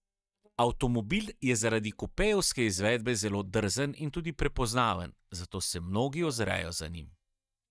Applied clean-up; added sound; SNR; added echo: neural mask model DeepFilterNet 3.